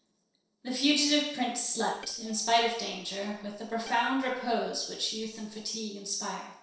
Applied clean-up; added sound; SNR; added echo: neural separator model SepFormer DNS4.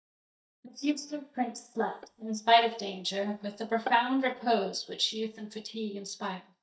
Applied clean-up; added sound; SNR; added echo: neural mask model DeepFilterNet 3.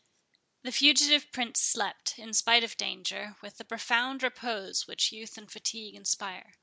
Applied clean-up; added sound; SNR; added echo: none; none; none; none.